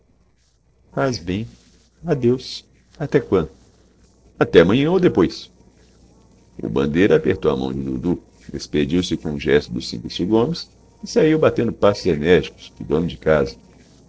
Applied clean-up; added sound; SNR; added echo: neural separator model SepFormer DNS4.